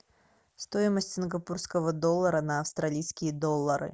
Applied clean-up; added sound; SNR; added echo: none; none; none; none.